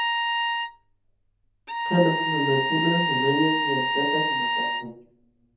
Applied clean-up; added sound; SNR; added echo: none; Bowed string instrument; -2 dB; reverberation time 0.6 s.